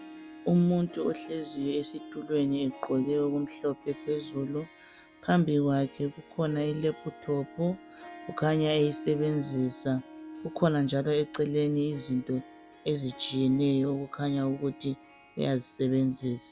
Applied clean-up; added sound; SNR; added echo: none; Harp; 17 dB; none.